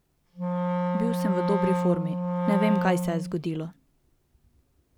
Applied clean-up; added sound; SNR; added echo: none; Wind instrument, woodwind instrument; -2 dB; none.